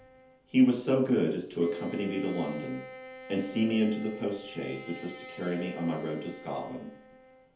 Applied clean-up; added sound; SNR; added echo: none; Bowed string instrument; 16 dB; reverberation time 0.5 s.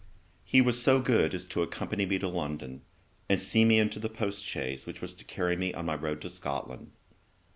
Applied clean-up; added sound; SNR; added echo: none; none; none; none.